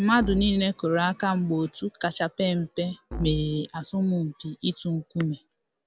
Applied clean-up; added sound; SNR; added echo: none; Musical instrument; 14 dB; none.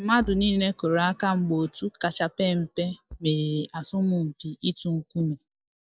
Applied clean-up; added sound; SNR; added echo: neural mask model DeepFilterNet 3.